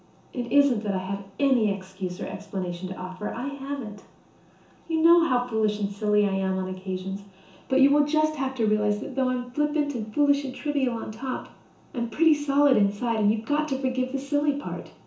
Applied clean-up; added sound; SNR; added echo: none; none; none; reverberation time 0.7 s.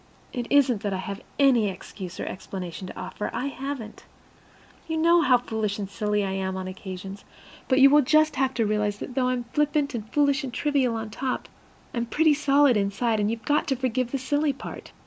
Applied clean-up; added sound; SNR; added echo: none; none; none; none.